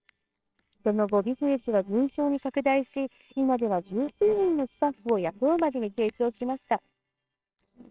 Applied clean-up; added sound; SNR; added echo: neural separator model SepFormer WHAMR!.